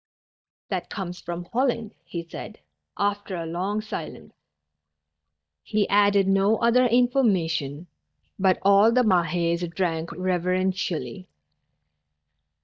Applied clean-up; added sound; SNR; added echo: neural mask model DeepFilterNet 3.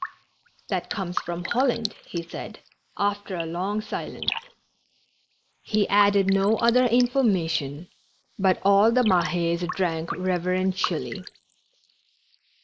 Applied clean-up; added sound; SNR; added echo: neural mask model Resemble Enhance denoiser.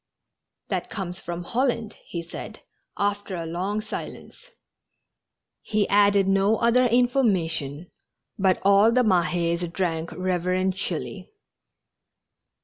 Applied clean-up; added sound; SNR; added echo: none; none; none; none.